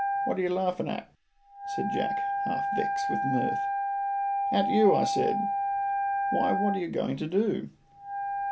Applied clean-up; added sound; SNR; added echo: none; Wind instrument, woodwind instrument; -1 dB; none.